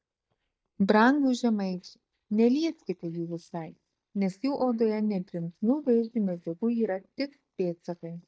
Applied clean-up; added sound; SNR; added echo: neural mask model DeepFilterNet 3.